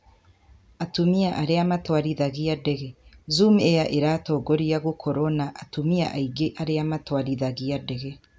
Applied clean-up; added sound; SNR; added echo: none; none; none; none.